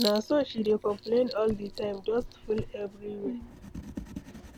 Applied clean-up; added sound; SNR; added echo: none; Writing; 11 dB; none.